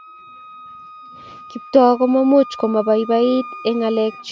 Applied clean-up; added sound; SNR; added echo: none; Wind instrument, woodwind instrument; 17 dB; none.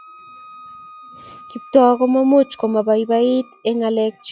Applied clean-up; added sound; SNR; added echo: classical method log-MMSE.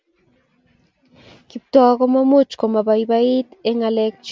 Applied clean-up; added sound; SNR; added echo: none; none; none; none.